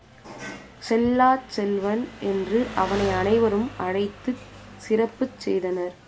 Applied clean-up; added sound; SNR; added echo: none; Engine; 15 dB; none.